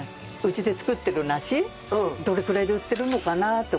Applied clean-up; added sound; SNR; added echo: none; none; none; none.